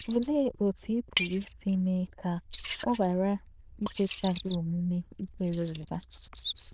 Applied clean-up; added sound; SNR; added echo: neural diffusion model UNIVERSE++.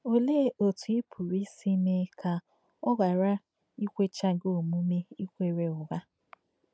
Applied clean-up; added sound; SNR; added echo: none; none; none; none.